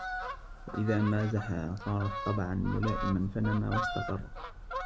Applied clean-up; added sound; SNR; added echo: none; Fowl; 6 dB; none.